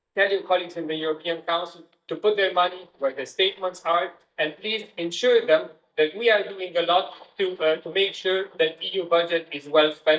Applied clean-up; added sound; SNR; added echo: neural mask model DeepFilterNet 3.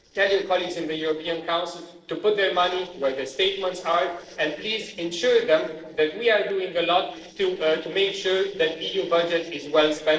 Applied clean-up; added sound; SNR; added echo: neural separator model SepFormer DNS4.